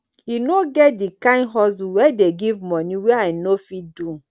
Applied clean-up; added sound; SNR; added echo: none; none; none; none.